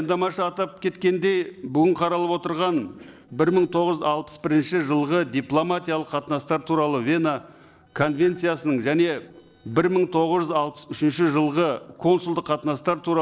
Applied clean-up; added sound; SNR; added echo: neural separator model SepFormer DNS4.